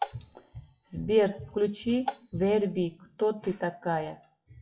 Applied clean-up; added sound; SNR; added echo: classical method WPE with log-MMSE.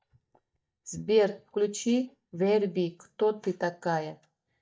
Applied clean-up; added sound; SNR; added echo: neural mask model DeepFilterNet 3.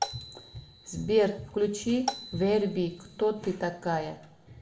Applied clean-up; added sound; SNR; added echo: none; Marimba, xylophone; 11 dB; reverberation time 0.6 s.